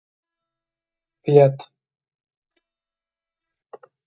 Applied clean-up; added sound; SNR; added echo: neural mask model DeepFilterNet 3.